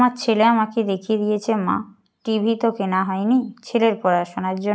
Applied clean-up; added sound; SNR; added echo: none; none; none; none.